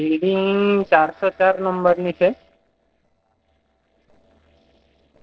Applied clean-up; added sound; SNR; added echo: neural separator model SepFormer DNS4.